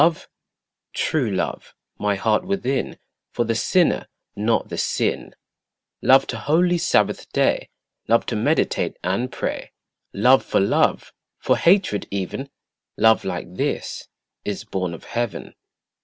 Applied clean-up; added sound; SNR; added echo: none; none; none; none.